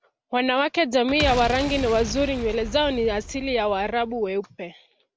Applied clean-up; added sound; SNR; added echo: none; Boom; 10 dB; none.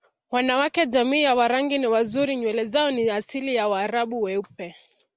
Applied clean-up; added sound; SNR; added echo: none; none; none; none.